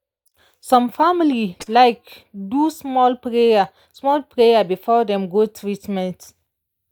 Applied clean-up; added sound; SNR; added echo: neural mask model DeepFilterNet 3.